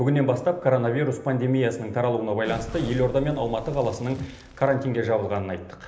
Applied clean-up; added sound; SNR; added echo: none; Crackle; 15 dB; reverberation time 0.8 s.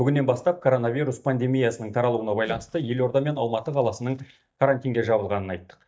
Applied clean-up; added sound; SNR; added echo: neural mask model DeepFilterNet 3.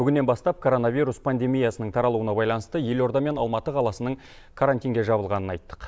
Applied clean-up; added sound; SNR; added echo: none; none; none; none.